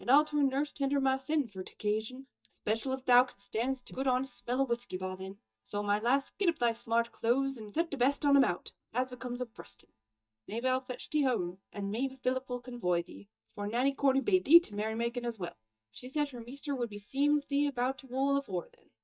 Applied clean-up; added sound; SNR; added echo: neural mask model DeepFilterNet 3.